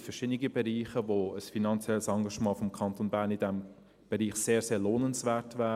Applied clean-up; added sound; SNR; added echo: none; none; none; none.